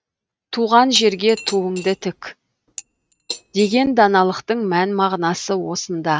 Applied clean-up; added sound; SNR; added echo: neural mask model RNNoise.